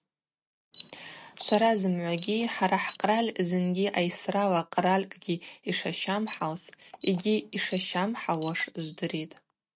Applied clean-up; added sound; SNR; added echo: neural mask model RNNoise.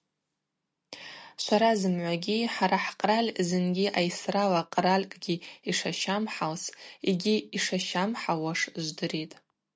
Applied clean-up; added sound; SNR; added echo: none; none; none; none.